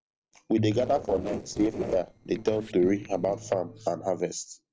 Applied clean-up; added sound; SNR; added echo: neural separator model SepFormer DNS4.